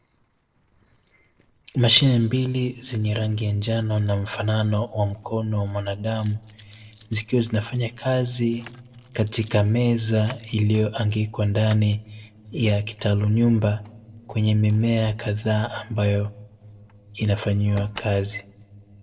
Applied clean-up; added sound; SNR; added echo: neural separator model SepFormer DNS4.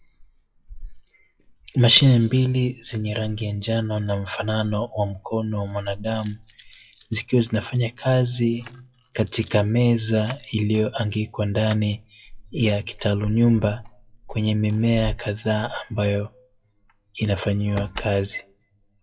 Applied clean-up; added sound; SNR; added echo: classical method WPE with log-MMSE.